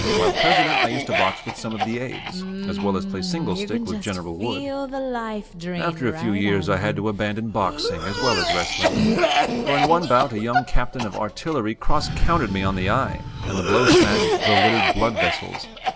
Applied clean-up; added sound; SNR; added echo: none; Cough; -1 dB; none.